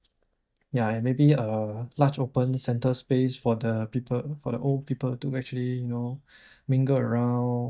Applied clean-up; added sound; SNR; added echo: neural mask model DeepFilterNet 3.